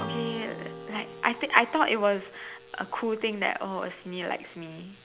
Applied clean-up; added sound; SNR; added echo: none; Strum; 13 dB; none.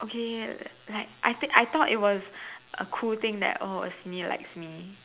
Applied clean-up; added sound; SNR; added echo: none; none; none; none.